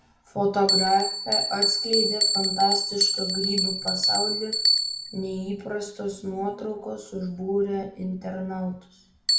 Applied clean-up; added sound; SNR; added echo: none; Bell; -1 dB; reverberation time 0.5 s.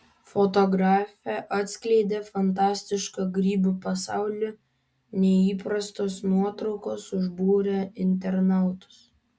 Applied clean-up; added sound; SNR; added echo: none; none; none; none.